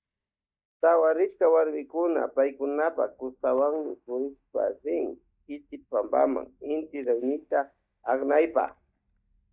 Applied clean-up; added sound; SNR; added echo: neural mask model DeepFilterNet 3.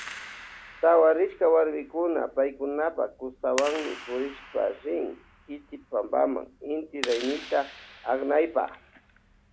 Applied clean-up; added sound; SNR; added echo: none; Clapping; 16 dB; none.